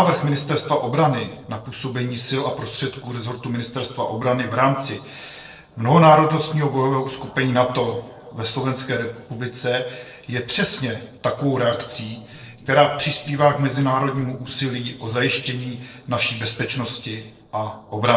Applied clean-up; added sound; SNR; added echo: neural separator model SepFormer DNS4.